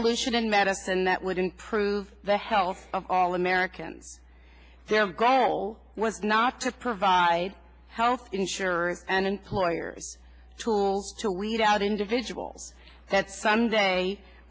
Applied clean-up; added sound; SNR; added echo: none; none; none; none.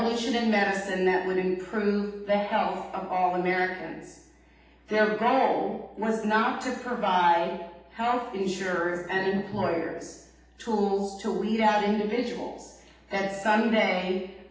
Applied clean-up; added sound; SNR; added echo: none; Knock; 18 dB; reverberation time 0.8 s.